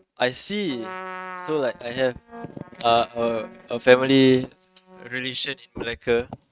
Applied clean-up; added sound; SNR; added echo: neural mask model RNNoise.